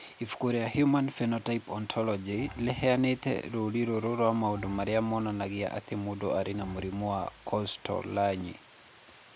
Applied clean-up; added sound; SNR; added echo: none; Bowed string instrument; 19 dB; none.